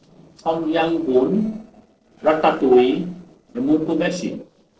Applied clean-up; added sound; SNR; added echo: neural separator model SepFormer DNS4.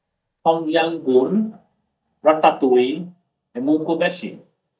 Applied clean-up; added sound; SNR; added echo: neural mask model DeepFilterNet 3.